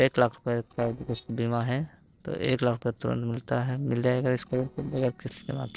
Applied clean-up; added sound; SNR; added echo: neural separator model SepFormer DNS4.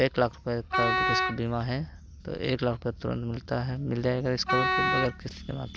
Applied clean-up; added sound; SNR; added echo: none; Wind instrument, woodwind instrument; -1 dB; none.